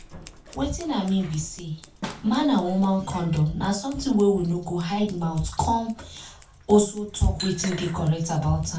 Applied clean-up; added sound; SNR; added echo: none; Scissors; 19 dB; reverberation time 0.2 s.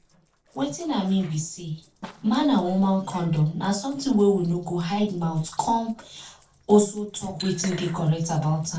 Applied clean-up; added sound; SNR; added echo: neural separator model SepFormer DNS4.